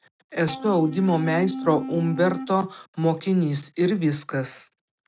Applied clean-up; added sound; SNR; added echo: neural mask model RNNoise.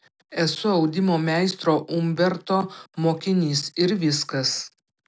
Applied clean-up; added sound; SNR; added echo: none; none; none; none.